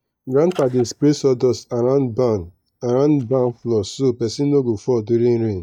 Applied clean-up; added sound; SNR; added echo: neural mask model DeepFilterNet 3.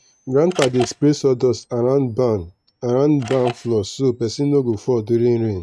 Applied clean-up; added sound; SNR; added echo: neural mask model RNNoise.